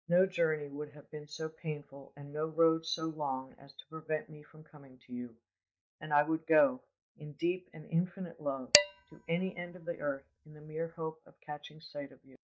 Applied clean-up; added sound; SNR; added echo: neural mask model DeepFilterNet 3.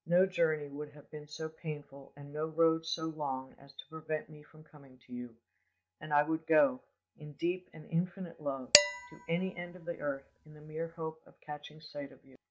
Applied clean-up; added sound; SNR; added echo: none; Dishes, pots, and pans; -1 dB; none.